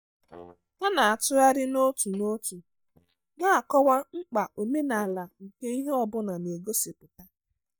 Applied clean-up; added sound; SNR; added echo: neural mask model DeepFilterNet 3.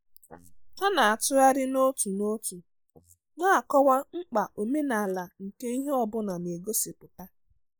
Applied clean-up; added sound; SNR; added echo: neural mask model Resemble Enhance denoiser.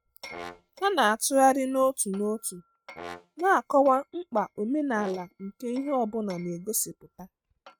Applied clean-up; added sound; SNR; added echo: neural mask model RNNoise.